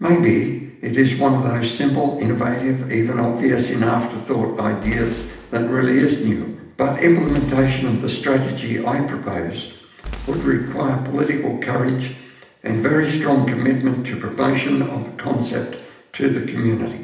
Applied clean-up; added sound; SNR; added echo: none; Boom; 17 dB; reverberation time 0.8 s.